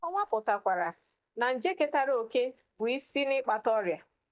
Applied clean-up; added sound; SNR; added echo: neural mask model DeepFilterNet 3.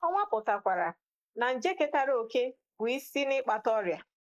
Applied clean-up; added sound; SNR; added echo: neural mask model Resemble Enhance denoiser.